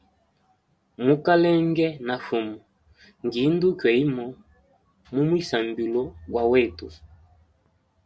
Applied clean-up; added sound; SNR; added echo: none; none; none; none.